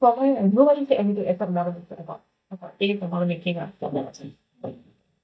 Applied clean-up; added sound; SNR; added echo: neural mask model DeepFilterNet 3.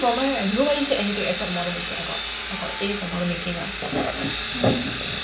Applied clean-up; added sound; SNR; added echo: none; Sawing; 2 dB; reverberation time 0.6 s.